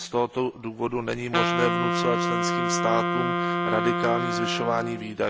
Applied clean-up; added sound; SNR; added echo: none; Wind instrument, woodwind instrument; -1 dB; none.